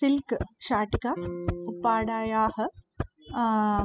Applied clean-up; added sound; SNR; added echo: classical method spectral subtraction.